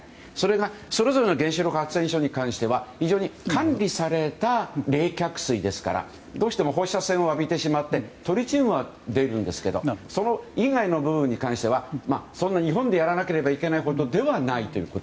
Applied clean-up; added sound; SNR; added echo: none; none; none; none.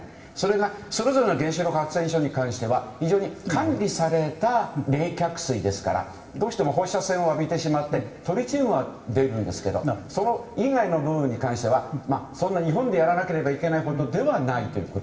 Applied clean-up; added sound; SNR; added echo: none; none; none; reverberation time 2.3 s.